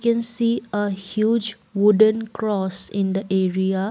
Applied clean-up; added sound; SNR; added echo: none; none; none; none.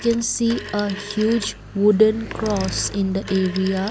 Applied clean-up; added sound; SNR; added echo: none; Bicycle + Telephone; 12 dB; none.